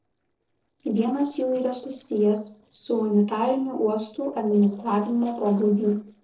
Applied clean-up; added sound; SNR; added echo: neural separator model SepFormer DNS4.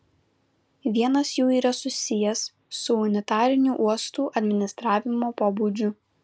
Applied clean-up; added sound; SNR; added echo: none; none; none; none.